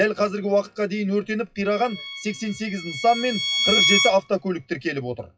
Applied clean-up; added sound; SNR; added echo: classical method WPE with log-MMSE.